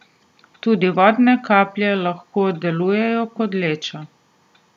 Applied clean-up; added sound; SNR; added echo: none; none; none; none.